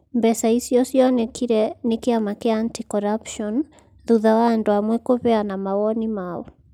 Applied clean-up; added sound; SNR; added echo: none; none; none; none.